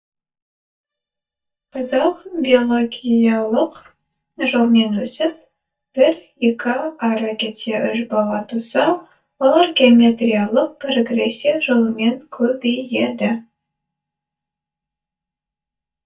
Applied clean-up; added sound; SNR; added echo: neural mask model DeepFilterNet 3.